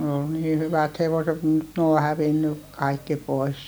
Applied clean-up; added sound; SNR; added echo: none; none; none; none.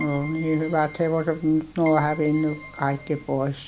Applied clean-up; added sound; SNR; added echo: none; Keyboard (musical); 17 dB; none.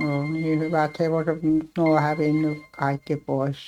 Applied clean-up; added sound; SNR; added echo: neural mask model RNNoise.